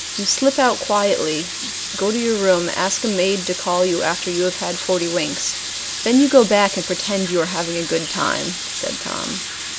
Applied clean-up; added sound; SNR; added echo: none; Sink (filling or washing) / Water tap, faucet; 7 dB; none.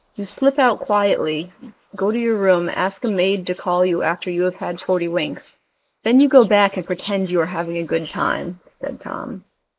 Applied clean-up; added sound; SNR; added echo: neural mask model Resemble Enhance denoiser.